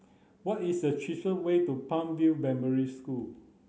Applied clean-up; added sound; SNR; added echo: none; none; none; none.